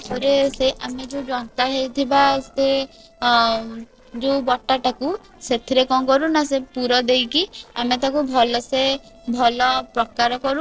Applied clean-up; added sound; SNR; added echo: neural separator model SepFormer DNS4.